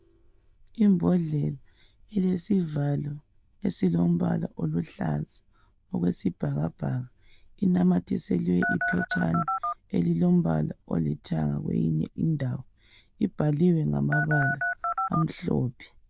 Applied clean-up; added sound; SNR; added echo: neural diffusion model UNIVERSE++.